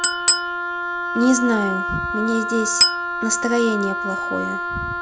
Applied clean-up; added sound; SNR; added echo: none; Chink, clink + Wind instrument, woodwind instrument; -1 dB; none.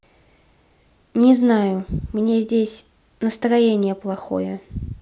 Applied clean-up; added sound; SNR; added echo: none; none; none; none.